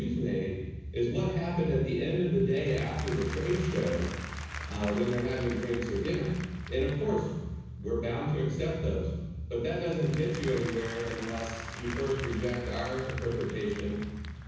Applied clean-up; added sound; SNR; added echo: none; Applause; 16 dB; reverberation time 1.1 s.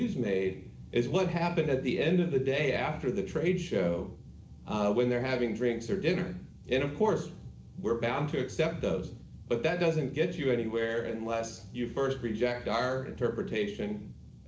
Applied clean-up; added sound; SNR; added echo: none; none; none; none.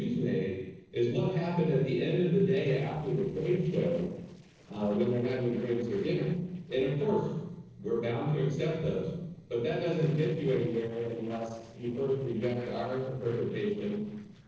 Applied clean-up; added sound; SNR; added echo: neural separator model SepFormer DNS4.